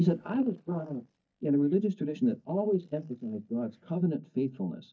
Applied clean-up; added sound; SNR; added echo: neural mask model DeepFilterNet 3.